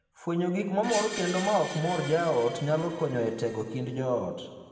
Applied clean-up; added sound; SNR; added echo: none; Screech; 14 dB; reverberation time 1.9 s.